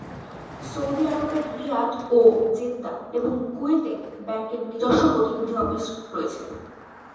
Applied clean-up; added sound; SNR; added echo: none; Car passing by; 18 dB; reverberation time 1.1 s.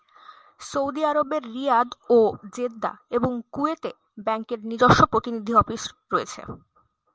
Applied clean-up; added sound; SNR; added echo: none; none; none; none.